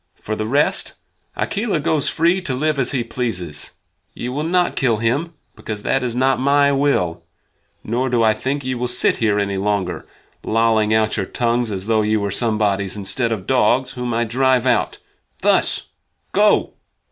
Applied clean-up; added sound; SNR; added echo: none; none; none; none.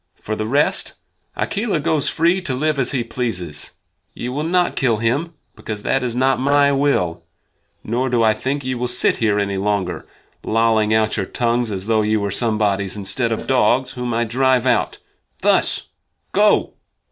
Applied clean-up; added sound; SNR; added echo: neural separator model SepFormer DNS4.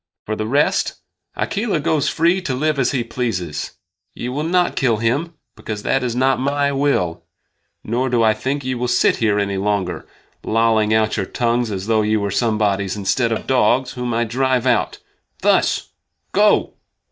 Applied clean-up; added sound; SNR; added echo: neural mask model DeepFilterNet 3.